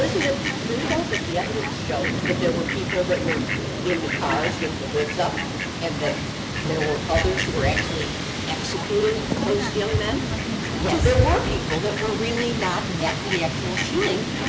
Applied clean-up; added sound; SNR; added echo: none; Fowl; -1 dB; none.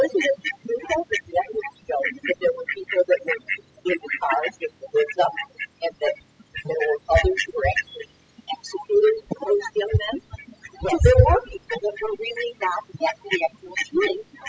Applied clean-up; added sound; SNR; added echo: classical method spectral subtraction.